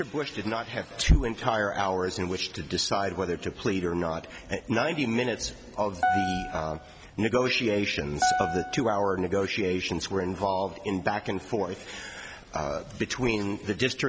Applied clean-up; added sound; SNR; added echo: none; Piano; 3 dB; none.